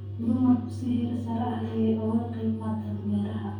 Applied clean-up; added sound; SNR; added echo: none; none; none; reverberation time 0.6 s.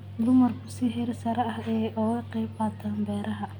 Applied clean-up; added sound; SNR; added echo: none; none; none; none.